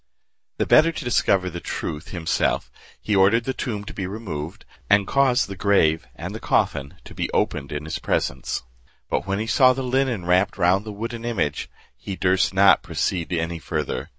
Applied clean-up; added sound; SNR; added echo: none; none; none; none.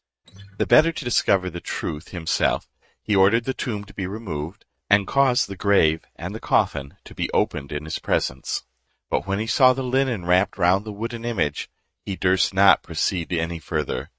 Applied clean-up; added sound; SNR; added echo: neural mask model RNNoise.